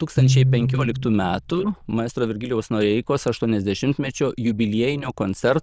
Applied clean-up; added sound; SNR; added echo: neural diffusion model UNIVERSE++.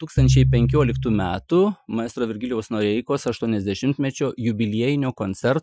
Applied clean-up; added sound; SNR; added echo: classical method Wiener filter.